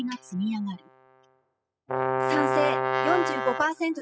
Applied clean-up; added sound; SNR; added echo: classical method spectral subtraction.